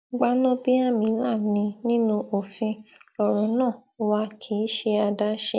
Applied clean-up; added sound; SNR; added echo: none; none; none; none.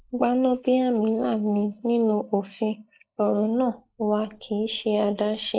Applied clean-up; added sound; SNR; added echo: neural mask model Resemble Enhance denoiser.